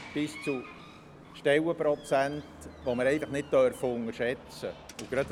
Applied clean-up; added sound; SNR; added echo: none; Door; 17 dB; none.